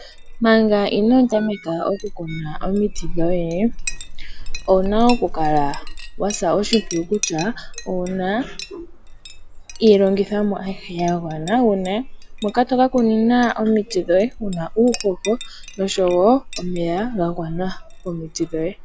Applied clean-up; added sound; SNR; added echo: none; Chink, clink; 8 dB; none.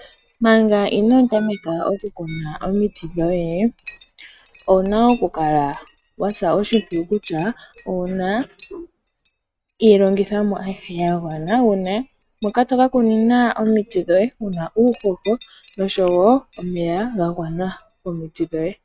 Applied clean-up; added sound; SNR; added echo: neural mask model RNNoise.